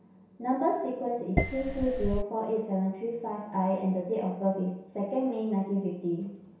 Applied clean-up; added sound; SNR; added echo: none; Dishes, pots, and pans; -1 dB; reverberation time 0.7 s.